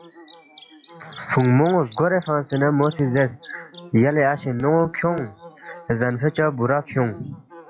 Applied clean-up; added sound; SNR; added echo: classical method log-MMSE.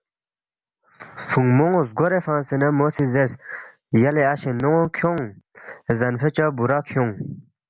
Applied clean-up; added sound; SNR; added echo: none; none; none; none.